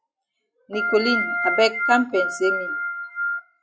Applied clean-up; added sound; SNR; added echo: classical method log-MMSE.